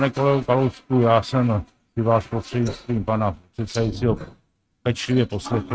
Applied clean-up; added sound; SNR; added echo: neural mask model RNNoise.